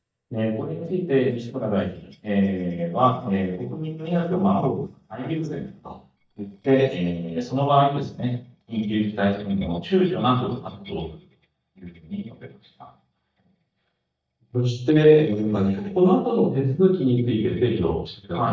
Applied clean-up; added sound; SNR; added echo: neural mask model DeepFilterNet 3.